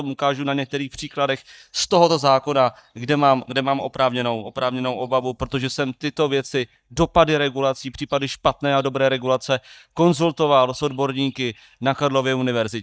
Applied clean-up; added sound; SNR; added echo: neural mask model DeepFilterNet 3.